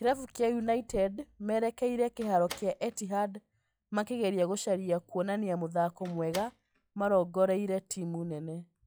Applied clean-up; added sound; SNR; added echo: classical method log-MMSE.